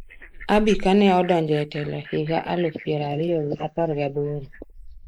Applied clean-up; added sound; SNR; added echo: neural mask model Resemble Enhance denoiser.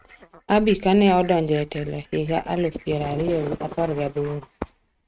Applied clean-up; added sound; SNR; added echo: neural mask model RNNoise.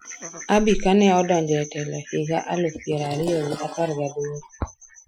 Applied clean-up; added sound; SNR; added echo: classical method Wiener filter.